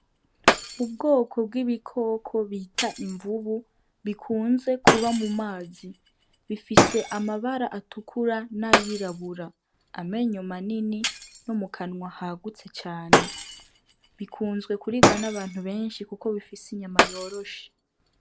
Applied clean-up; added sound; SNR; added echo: none; Shatter; -1 dB; none.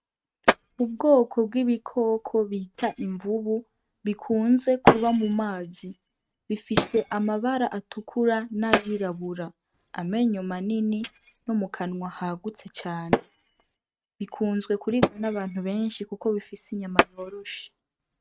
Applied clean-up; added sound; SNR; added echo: neural mask model RNNoise.